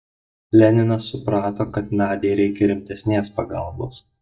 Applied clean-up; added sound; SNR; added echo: neural mask model DeepFilterNet 3.